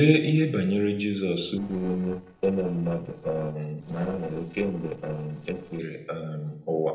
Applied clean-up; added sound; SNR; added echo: neural separator model SepFormer DNS4.